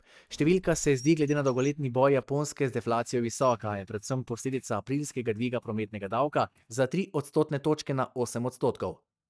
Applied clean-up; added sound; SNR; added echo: neural mask model DeepFilterNet 3.